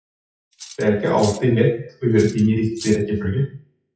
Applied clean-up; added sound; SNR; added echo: classical method WPE with log-MMSE.